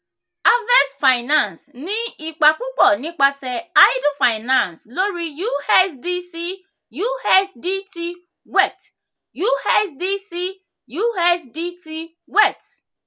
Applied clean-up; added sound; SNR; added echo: none; none; none; none.